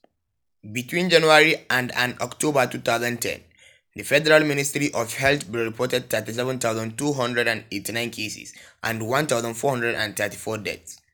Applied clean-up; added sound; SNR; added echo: none; none; none; none.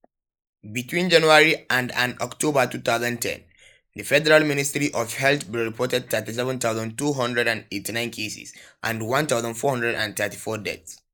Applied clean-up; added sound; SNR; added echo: neural mask model Resemble Enhance denoiser.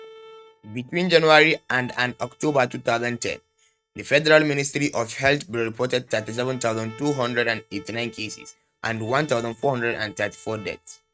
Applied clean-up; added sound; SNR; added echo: neural mask model RNNoise.